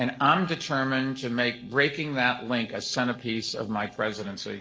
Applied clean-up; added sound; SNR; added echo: neural separator model SepFormer DNS4.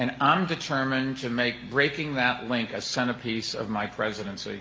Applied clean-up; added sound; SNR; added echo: none; none; none; none.